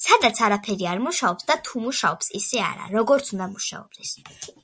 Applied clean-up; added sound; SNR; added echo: none; none; none; none.